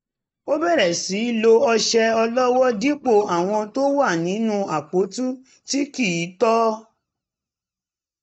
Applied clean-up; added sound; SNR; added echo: neural mask model DeepFilterNet 3.